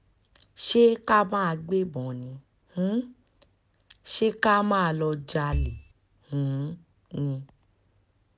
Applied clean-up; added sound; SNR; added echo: none; Marimba, xylophone / Wood; 1 dB; none.